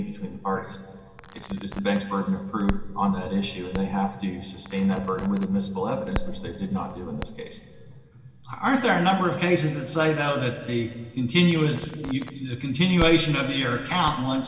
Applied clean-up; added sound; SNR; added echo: none; Crackle; 11 dB; reverberation time 2.1 s.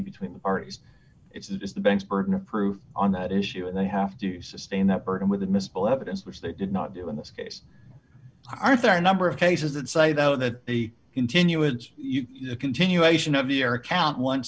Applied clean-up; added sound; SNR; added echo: none; none; none; none.